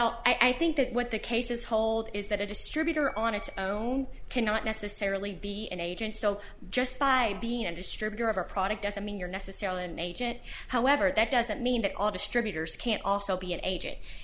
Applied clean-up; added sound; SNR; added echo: none; Glass / Bell; 15 dB; none.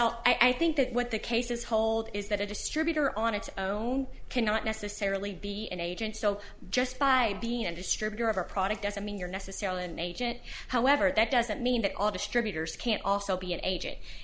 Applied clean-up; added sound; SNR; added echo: none; none; none; none.